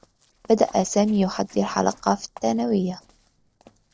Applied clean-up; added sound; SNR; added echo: neural separator model SepFormer DNS4.